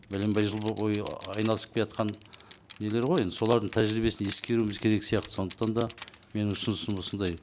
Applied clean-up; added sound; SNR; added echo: none; Crushing; 15 dB; none.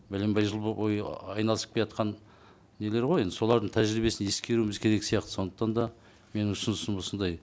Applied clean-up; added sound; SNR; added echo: none; none; none; none.